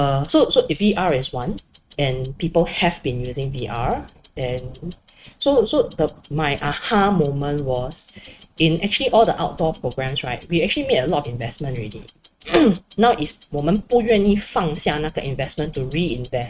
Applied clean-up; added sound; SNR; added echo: neural mask model RNNoise.